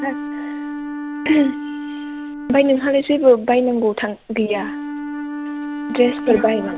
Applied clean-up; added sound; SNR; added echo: none; Wind instrument, woodwind instrument; 9 dB; none.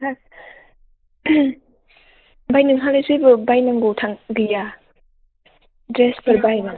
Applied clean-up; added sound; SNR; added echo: neural mask model Resemble Enhance denoiser.